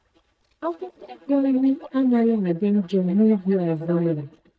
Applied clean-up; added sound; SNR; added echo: neural mask model DeepFilterNet 3.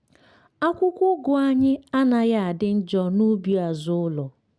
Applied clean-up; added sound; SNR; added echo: none; none; none; none.